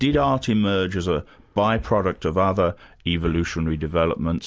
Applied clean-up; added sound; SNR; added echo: none; Boom; 17 dB; none.